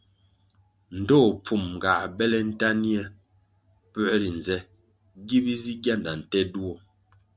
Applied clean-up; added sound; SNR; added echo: none; none; none; none.